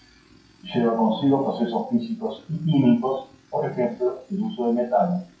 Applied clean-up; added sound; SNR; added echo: classical method WPE with log-MMSE.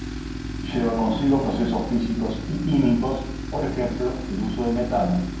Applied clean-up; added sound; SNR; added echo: none; Tools; 7 dB; reverberation time 0.9 s.